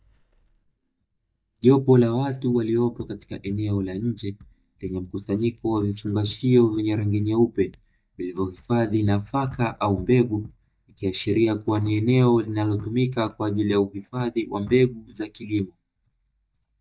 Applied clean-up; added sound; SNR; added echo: neural mask model DeepFilterNet 3.